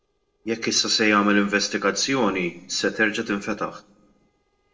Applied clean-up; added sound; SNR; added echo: neural separator model SepFormer DNS4.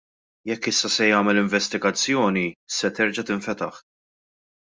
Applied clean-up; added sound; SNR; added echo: none; none; none; none.